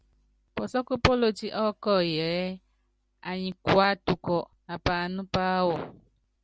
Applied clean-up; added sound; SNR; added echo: none; none; none; none.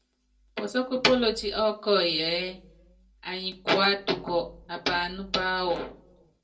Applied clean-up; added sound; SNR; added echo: none; none; none; reverberation time 0.2 s.